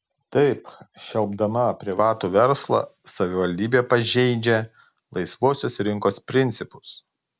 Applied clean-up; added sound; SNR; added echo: none; none; none; none.